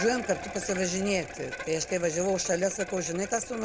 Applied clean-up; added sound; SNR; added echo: none; Bicycle; 11 dB; none.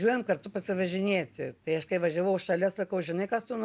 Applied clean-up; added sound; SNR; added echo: none; none; none; none.